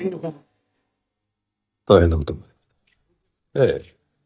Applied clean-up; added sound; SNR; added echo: neural mask model DeepFilterNet 3.